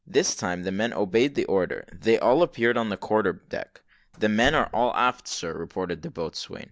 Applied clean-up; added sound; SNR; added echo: none; Slam; 17 dB; none.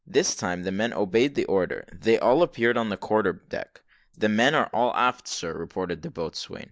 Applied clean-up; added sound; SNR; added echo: neural mask model Resemble Enhance denoiser.